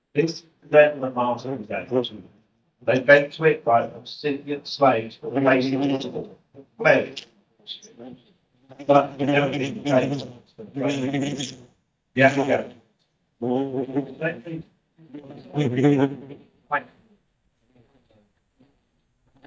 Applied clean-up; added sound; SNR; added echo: neural mask model DeepFilterNet 3.